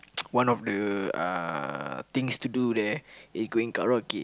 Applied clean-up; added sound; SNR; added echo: none; none; none; none.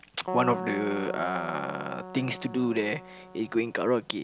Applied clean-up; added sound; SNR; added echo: none; Keyboard (musical); 9 dB; none.